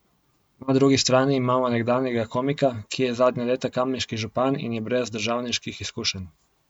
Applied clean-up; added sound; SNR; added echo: none; none; none; none.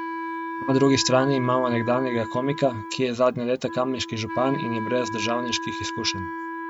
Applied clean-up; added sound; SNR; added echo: none; Wind instrument, woodwind instrument; 8 dB; none.